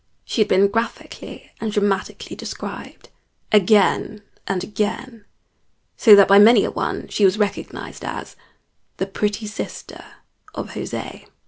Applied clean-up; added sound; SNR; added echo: none; none; none; none.